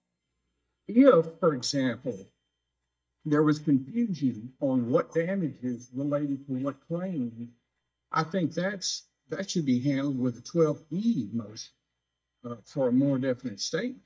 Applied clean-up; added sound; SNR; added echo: neural mask model DeepFilterNet 3.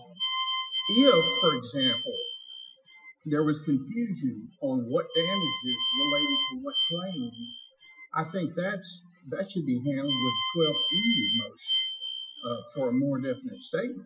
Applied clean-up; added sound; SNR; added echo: classical method Wiener filter.